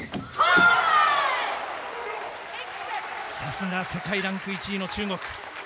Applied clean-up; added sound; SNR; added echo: none; none; none; none.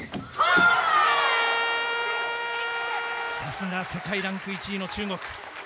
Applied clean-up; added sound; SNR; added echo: none; Trumpet; 2 dB; none.